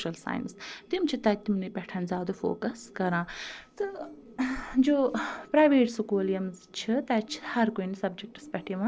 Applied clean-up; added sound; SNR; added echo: neural separator model SepFormer DNS4.